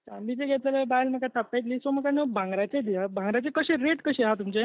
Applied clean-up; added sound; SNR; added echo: neural mask model DeepFilterNet 3.